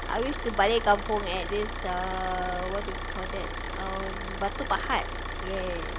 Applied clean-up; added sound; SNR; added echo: none; Idling / Car; 3 dB; reverberation time 1.1 s.